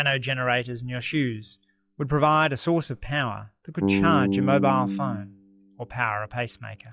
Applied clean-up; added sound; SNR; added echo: classical method log-MMSE.